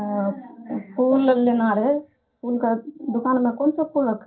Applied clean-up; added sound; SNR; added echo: none; none; none; reverberation time 0.3 s.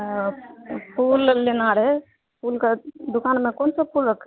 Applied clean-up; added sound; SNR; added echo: none; none; none; none.